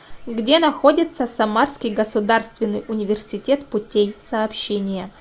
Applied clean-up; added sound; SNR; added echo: none; none; none; none.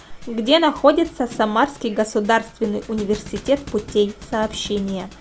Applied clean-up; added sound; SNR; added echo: none; Thump, thud; 19 dB; none.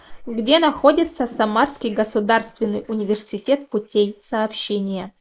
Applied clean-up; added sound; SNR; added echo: neural mask model Resemble Enhance denoiser.